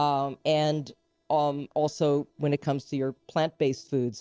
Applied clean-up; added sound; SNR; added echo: neural separator model SepFormer DNS4.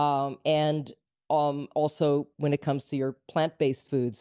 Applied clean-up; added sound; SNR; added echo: none; none; none; none.